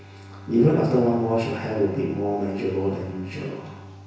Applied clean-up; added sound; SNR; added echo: none; Bowed string instrument; 17 dB; reverberation time 1.1 s.